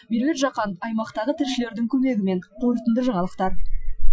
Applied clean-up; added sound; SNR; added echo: classical method Wiener filter.